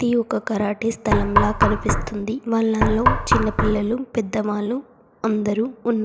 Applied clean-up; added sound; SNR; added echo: none; Knock; -2 dB; none.